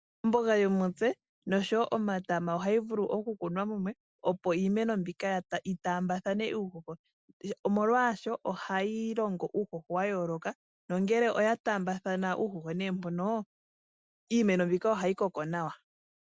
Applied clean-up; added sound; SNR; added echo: none; none; none; none.